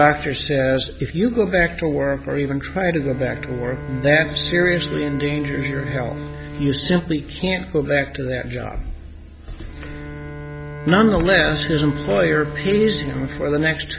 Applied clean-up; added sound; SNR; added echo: none; Bowed string instrument; 13 dB; none.